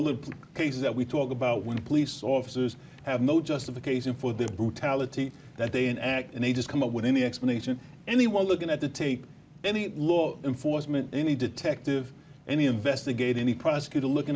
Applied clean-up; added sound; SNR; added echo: none; none; none; none.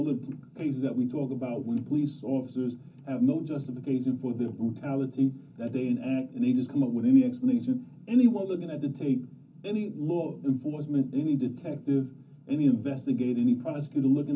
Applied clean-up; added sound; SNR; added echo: none; none; none; reverberation time 0.3 s.